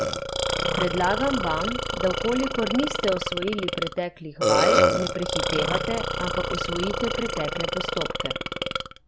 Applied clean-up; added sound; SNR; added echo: none; Burping, eructation; -2 dB; none.